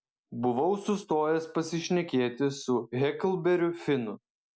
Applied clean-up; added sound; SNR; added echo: none; none; none; none.